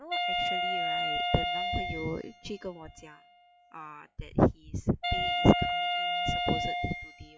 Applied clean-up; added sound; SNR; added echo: classical method log-MMSE.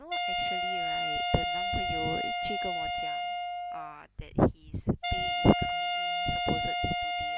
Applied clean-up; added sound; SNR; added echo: none; Wind instrument, woodwind instrument; -1 dB; none.